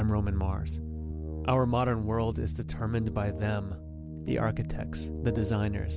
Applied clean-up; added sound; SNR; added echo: none; none; none; none.